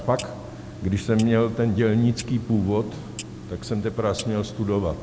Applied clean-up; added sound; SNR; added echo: none; Clock; 13 dB; none.